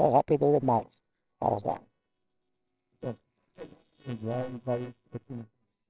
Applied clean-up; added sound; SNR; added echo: neural separator model SepFormer WHAMR!.